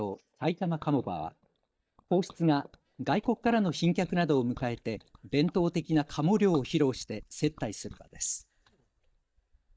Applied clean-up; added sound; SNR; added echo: neural mask model DeepFilterNet 3.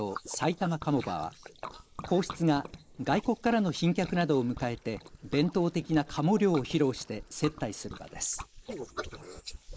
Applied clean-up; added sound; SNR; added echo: neural mask model Resemble Enhance denoiser.